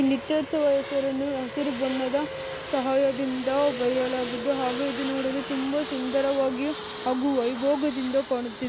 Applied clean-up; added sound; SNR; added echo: none; Fixed-wing aircraft, airplane; 9 dB; none.